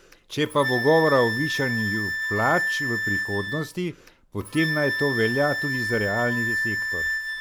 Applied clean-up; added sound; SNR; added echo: none; Wind instrument, woodwind instrument; 2 dB; none.